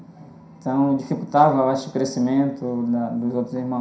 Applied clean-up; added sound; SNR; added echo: none; none; none; reverberation time 0.5 s.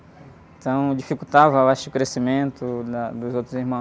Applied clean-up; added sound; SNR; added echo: none; none; none; none.